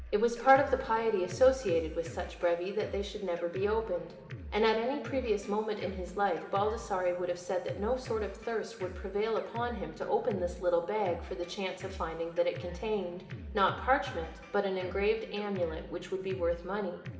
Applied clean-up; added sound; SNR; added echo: none; Drum kit; 14 dB; reverberation time 2.5 s.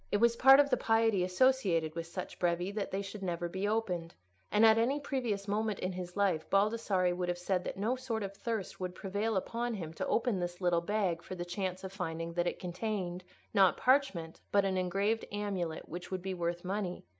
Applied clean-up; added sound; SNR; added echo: none; none; none; none.